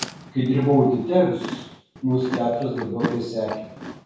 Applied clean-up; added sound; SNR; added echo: none; Chewing, mastication; 11 dB; reverberation time 0.6 s.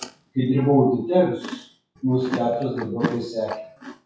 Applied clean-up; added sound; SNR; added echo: classical method WPE with log-MMSE.